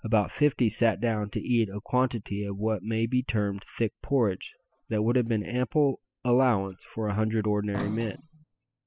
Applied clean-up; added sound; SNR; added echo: classical method spectral subtraction.